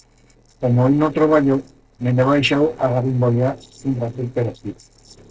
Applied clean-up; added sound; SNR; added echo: neural separator model SepFormer DNS4.